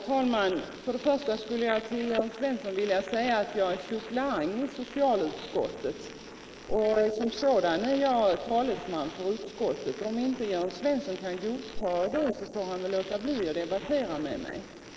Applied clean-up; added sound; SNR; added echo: neural mask model Resemble Enhance denoiser.